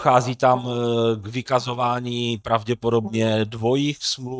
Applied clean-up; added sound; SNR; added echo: neural mask model DeepFilterNet 3.